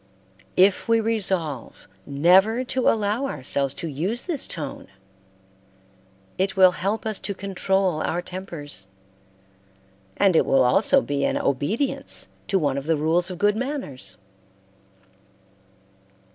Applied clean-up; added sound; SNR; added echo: none; none; none; none.